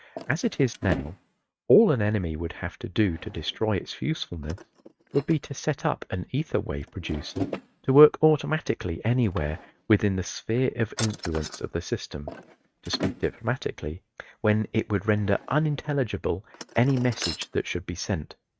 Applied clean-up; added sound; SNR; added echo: neural mask model RNNoise.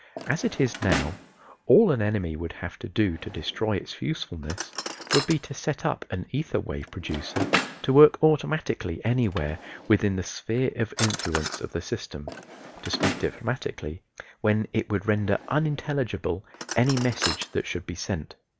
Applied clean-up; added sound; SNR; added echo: none; Drawer open or close; 10 dB; none.